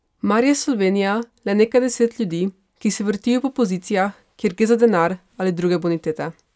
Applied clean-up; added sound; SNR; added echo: none; none; none; none.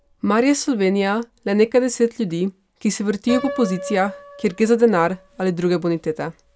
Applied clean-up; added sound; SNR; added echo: none; Piano; 17 dB; none.